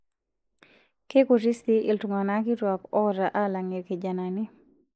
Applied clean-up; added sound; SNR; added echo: neural mask model Resemble Enhance denoiser.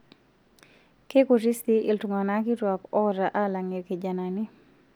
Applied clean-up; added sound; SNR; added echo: none; none; none; none.